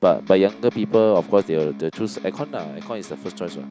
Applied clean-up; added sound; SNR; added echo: none; Electric guitar; 16 dB; none.